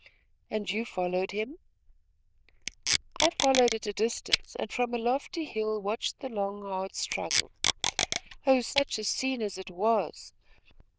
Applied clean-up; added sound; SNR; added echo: neural diffusion model UNIVERSE++.